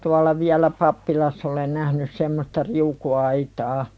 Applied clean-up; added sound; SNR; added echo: none; none; none; none.